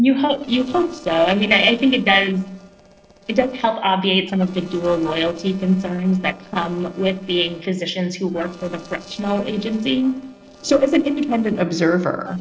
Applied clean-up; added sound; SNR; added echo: neural separator model SepFormer DNS4.